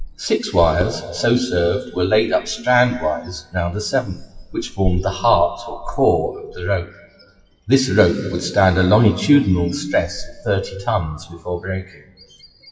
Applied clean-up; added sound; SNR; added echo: classical method WPE with log-MMSE.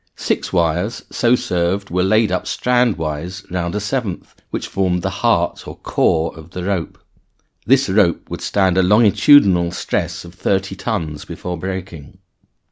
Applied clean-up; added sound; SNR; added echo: none; none; none; none.